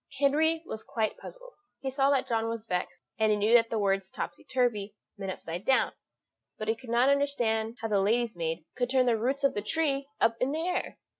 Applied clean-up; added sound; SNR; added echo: none; none; none; none.